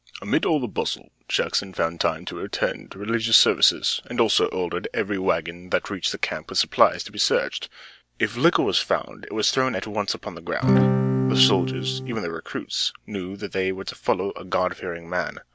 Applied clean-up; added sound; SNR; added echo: none; Acoustic guitar / Strum; -4 dB; none.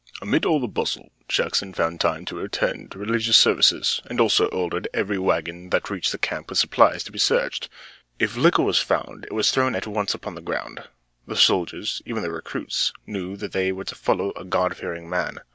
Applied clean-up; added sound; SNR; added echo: none; none; none; none.